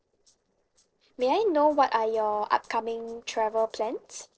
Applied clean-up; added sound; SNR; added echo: neural separator model SepFormer DNS4.